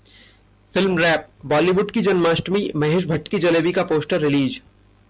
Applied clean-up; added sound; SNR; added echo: none; none; none; none.